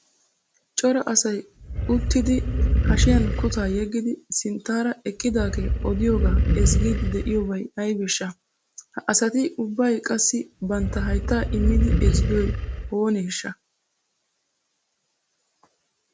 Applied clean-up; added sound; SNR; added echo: none; Animal; -3 dB; none.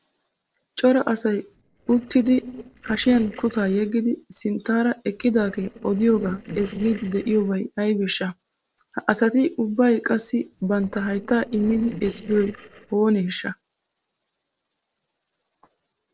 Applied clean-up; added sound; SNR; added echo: neural separator model SepFormer DNS4.